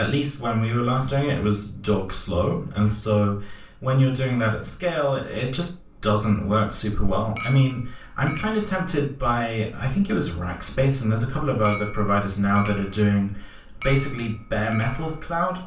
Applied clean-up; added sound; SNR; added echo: none; Chink, clink; 16 dB; reverberation time 0.3 s.